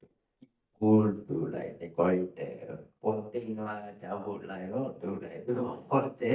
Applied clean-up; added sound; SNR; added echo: neural mask model DeepFilterNet 3.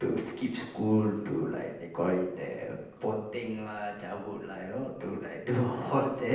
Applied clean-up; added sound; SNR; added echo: neural separator model SepFormer DNS4.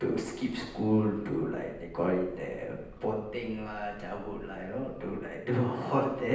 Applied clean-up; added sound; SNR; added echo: none; Train / Breathing; 19 dB; reverberation time 0.9 s.